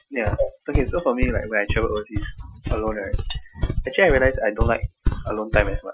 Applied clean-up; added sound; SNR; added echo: classical method Wiener filter.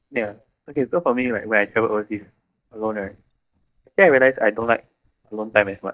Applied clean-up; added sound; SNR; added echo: neural mask model DeepFilterNet 3.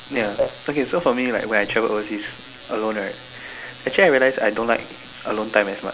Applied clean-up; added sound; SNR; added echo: none; none; none; none.